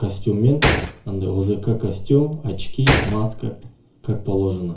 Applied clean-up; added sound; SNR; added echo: none; Gunshot, gunfire; 4 dB; reverberation time 0.3 s.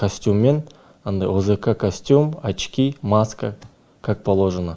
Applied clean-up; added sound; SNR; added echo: none; none; none; none.